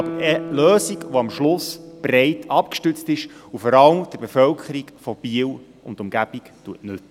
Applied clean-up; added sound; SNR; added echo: none; Guitar; 16 dB; none.